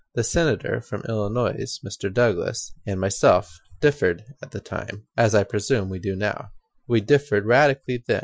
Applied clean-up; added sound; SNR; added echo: classical method Wiener filter.